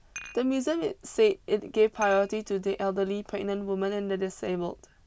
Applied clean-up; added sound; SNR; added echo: none; Dishes, pots, and pans; 20 dB; none.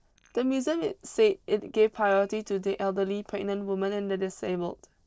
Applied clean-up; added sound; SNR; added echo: neural separator model SepFormer DNS4.